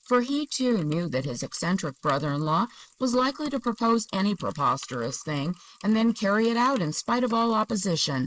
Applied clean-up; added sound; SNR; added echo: neural mask model Resemble Enhance denoiser.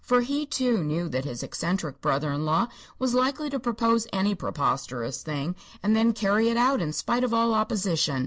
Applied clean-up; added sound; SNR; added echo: none; none; none; none.